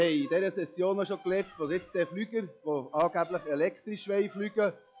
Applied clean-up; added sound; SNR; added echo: classical method log-MMSE.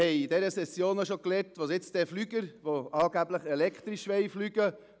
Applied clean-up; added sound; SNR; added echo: none; none; none; none.